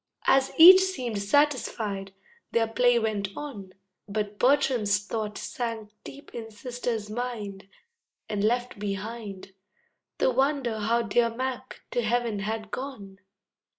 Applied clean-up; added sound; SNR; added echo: neural mask model Resemble Enhance denoiser.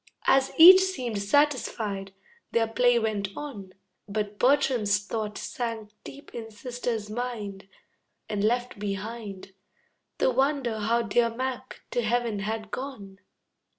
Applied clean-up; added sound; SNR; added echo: none; none; none; none.